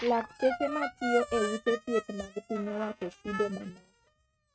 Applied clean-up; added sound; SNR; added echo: neural mask model RNNoise.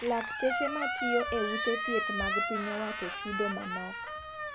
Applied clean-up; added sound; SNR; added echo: none; Squeak; 0 dB; none.